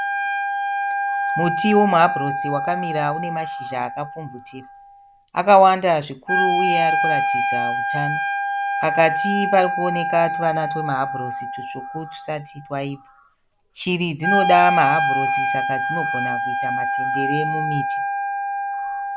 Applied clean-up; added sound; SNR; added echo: none; Wind instrument, woodwind instrument; 0 dB; none.